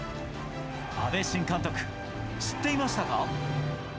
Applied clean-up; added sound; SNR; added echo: none; none; none; none.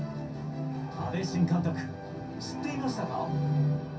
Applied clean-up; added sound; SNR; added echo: none; none; none; reverberation time 0.3 s.